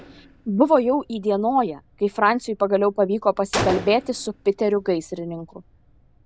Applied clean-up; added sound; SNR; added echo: none; Gunshot, gunfire; 13 dB; none.